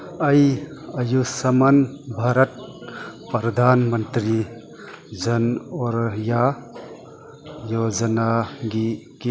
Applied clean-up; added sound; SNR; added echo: none; none; none; none.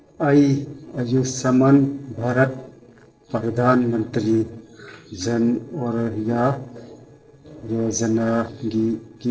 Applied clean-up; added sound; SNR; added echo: neural separator model SepFormer DNS4.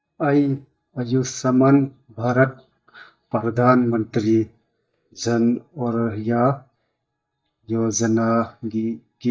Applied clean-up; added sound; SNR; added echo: neural mask model DeepFilterNet 3.